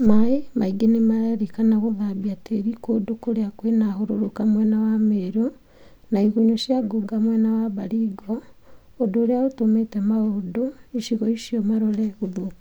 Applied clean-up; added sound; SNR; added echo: none; none; none; none.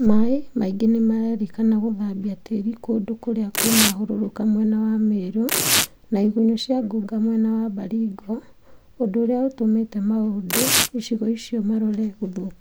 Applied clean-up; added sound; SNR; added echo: none; Tearing; 3 dB; none.